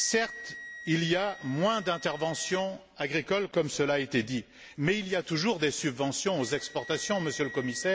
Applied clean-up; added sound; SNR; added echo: none; Wind instrument, woodwind instrument; 17 dB; none.